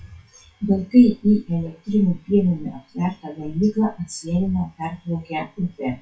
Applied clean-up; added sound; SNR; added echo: classical method WPE with log-MMSE.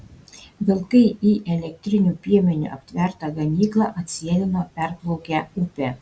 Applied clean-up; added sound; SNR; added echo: none; none; none; none.